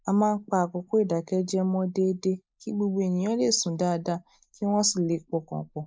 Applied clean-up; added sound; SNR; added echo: neural mask model Resemble Enhance denoiser.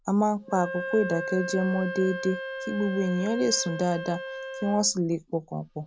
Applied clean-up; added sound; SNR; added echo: none; Wind instrument, woodwind instrument; 9 dB; none.